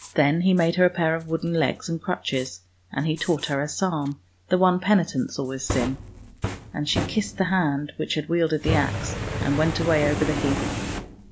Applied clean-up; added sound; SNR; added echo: none; Fire; 8 dB; none.